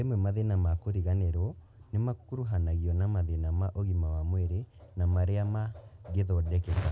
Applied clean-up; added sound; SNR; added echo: none; none; none; none.